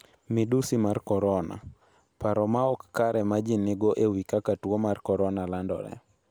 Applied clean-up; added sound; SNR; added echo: none; none; none; none.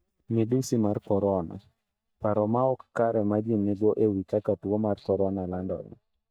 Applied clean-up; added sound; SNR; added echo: neural mask model DeepFilterNet 3.